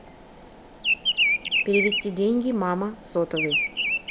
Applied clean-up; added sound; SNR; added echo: none; Bird vocalization, bird call, bird song; 0 dB; none.